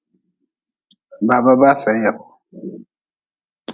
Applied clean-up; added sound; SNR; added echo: none; none; none; none.